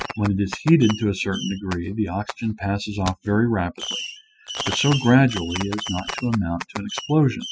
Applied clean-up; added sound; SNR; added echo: classical method spectral subtraction.